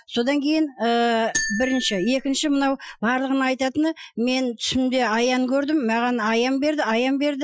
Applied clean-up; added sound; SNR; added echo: classical method Wiener filter.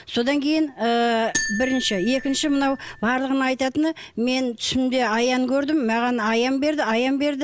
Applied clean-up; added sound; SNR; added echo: none; Marimba, xylophone; 9 dB; none.